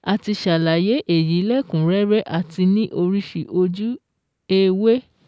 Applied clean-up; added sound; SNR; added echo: none; none; none; none.